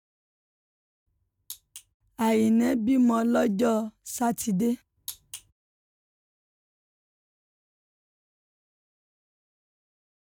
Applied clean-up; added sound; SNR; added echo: none; none; none; none.